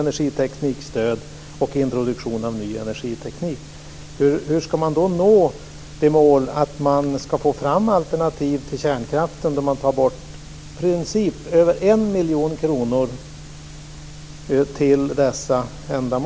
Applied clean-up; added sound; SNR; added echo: none; none; none; none.